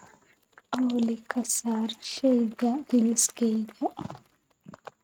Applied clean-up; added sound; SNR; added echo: neural mask model RNNoise.